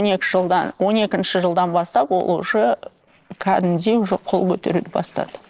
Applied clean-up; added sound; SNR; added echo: neural separator model SepFormer DNS4.